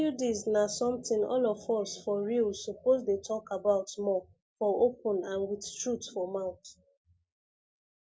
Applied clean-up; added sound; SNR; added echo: none; none; none; none.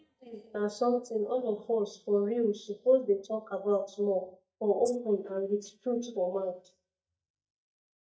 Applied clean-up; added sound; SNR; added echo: neural mask model DeepFilterNet 3.